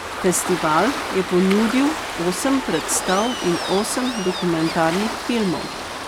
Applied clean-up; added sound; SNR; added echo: none; Waves, surf; 6 dB; none.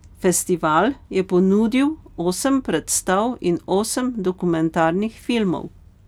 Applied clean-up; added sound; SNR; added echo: none; none; none; none.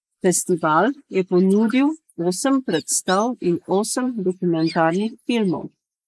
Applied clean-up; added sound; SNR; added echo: neural mask model Resemble Enhance denoiser.